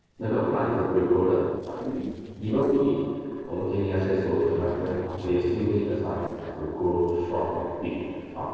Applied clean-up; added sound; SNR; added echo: neural separator model SepFormer DNS4.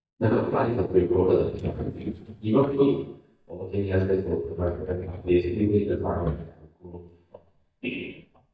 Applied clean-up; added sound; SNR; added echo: neural mask model DeepFilterNet 3.